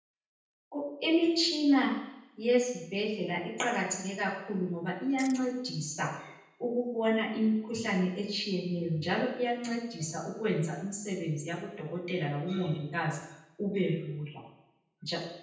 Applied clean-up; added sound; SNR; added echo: none; Ratchet, pawl; 16 dB; reverberation time 0.9 s.